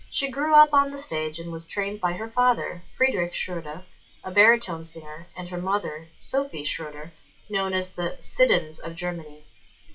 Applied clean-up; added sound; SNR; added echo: classical method WPE with log-MMSE.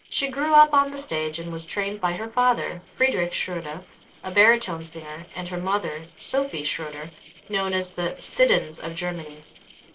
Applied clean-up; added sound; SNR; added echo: neural separator model SepFormer DNS4.